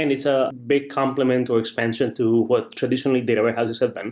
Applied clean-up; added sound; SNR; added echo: none; none; none; none.